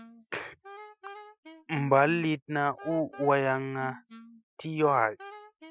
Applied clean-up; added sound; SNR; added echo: classical method Wiener filter.